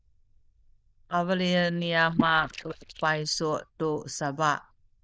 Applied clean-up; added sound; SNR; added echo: neural diffusion model UNIVERSE++.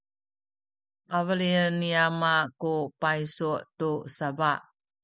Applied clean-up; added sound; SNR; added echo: none; none; none; none.